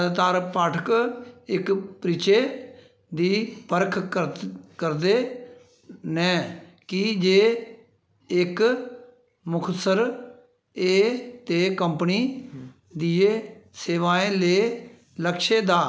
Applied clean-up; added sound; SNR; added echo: none; none; none; none.